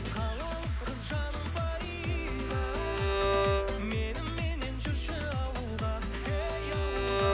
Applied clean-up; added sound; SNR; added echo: none; Bowed string instrument; 4 dB; none.